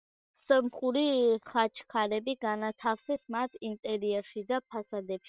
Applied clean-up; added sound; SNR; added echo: neural separator model SepFormer WHAM!.